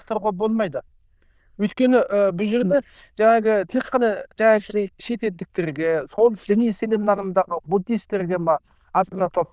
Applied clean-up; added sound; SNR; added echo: neural diffusion model UNIVERSE++.